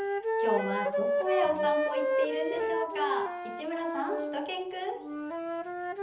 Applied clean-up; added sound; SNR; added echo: none; Wind instrument, woodwind instrument; -3 dB; reverberation time 0.7 s.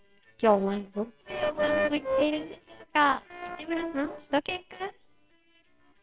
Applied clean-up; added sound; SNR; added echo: neural separator model SepFormer WHAMR!.